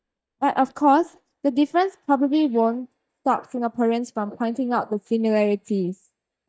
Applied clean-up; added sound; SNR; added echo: neural mask model DeepFilterNet 3.